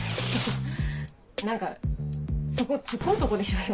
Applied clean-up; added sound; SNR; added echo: none; Fireworks; 12 dB; none.